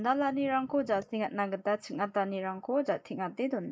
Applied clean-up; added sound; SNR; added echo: neural mask model DeepFilterNet 3.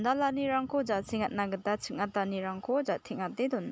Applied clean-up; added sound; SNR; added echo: none; none; none; none.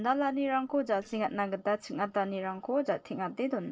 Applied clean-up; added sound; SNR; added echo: neural separator model SepFormer DNS4.